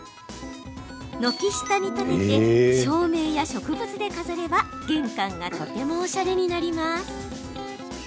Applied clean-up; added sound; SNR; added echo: none; Electric guitar; 13 dB; none.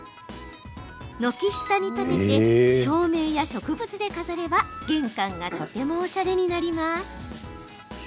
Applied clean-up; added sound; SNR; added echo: none; none; none; none.